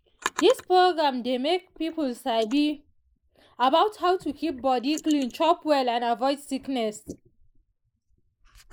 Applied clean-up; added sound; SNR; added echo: neural mask model Resemble Enhance denoiser.